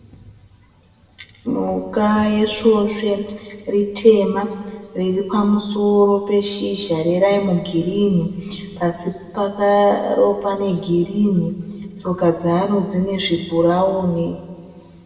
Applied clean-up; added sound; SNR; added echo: none; none; none; reverberation time 1.5 s.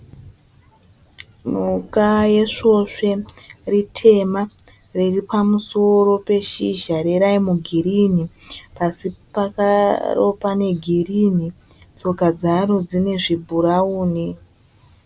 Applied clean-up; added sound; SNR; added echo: none; none; none; none.